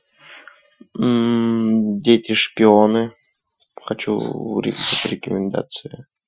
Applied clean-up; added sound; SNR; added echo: classical method Wiener filter.